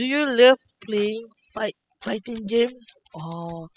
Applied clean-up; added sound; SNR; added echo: classical method spectral subtraction.